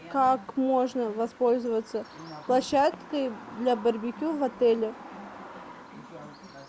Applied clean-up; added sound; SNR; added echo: none; Bird vocalization, bird call, bird song; 19 dB; none.